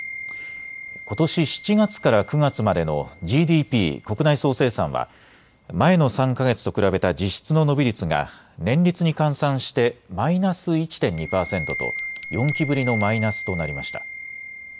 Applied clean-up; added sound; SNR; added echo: none; Bell; 15 dB; none.